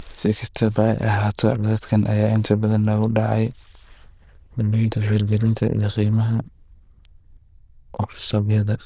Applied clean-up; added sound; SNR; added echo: neural diffusion model UNIVERSE++.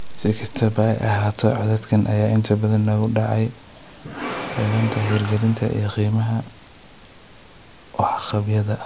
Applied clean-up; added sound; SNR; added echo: none; Engine / Mechanisms; 11 dB; none.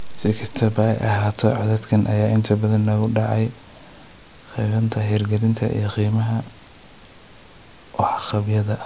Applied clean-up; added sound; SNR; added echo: none; none; none; none.